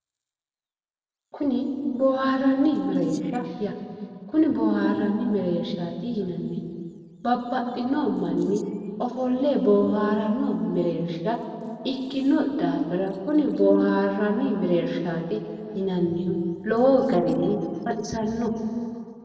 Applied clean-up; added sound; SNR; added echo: neural separator model SepFormer DNS4.